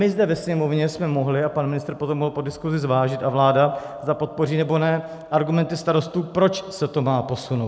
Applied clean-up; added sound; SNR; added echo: none; none; none; none.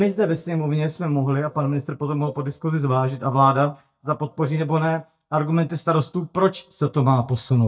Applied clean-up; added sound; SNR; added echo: neural mask model DeepFilterNet 3.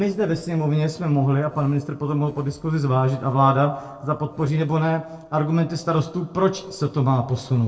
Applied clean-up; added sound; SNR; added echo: neural separator model SepFormer DNS4.